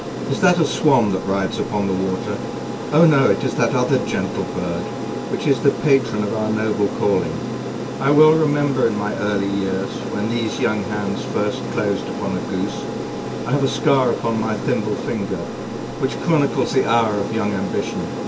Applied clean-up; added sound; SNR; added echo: none; Aircraft; 6 dB; reverberation time 0.1 s.